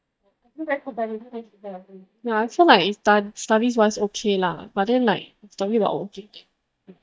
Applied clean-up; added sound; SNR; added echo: neural mask model DeepFilterNet 3.